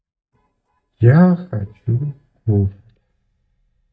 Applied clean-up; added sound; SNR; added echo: neural mask model DeepFilterNet 3.